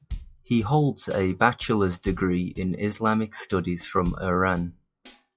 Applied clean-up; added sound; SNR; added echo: classical method log-MMSE.